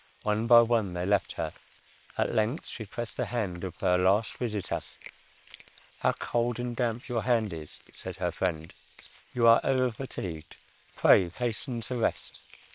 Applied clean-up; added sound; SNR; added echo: neural separator model SepFormer WHAM!.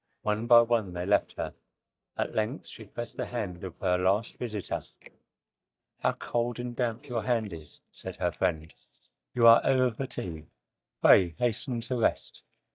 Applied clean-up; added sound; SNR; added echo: neural mask model DeepFilterNet 3.